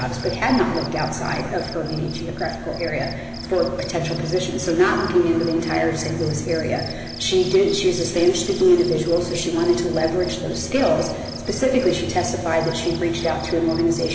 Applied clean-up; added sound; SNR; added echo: none; Cricket; 16 dB; reverberation time 2.1 s.